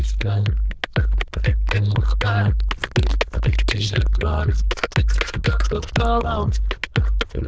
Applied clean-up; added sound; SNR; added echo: neural diffusion model UNIVERSE++.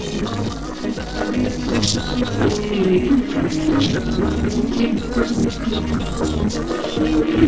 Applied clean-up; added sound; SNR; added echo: neural separator model SepFormer DNS4.